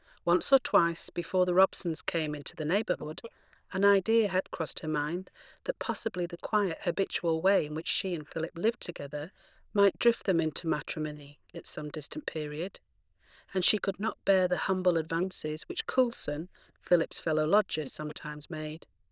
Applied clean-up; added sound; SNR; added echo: neural diffusion model UNIVERSE++.